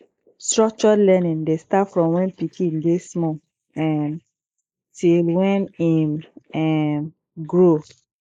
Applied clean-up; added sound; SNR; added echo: neural mask model Resemble Enhance denoiser.